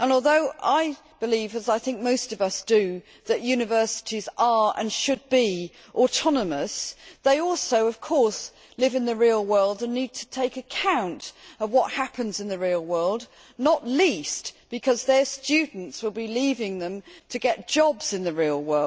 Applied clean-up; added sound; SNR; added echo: none; none; none; none.